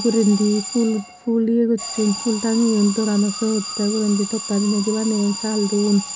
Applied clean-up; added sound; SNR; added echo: none; Alarm; 10 dB; none.